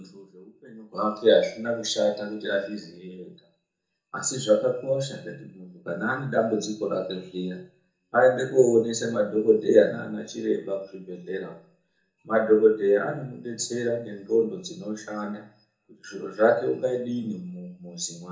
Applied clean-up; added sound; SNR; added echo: none; none; none; reverberation time 0.6 s.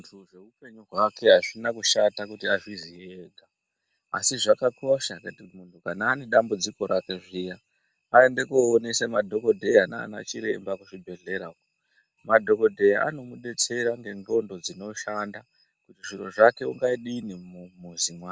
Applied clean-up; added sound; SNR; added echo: none; none; none; none.